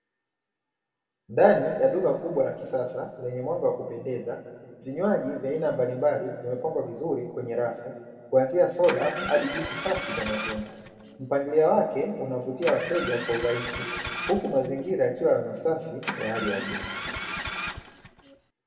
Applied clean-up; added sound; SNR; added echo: none; Engine starting; 6 dB; reverberation time 2.1 s.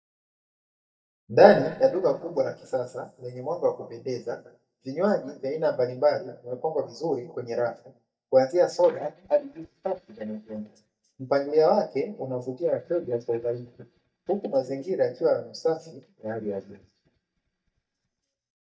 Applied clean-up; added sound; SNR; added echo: neural mask model DeepFilterNet 3.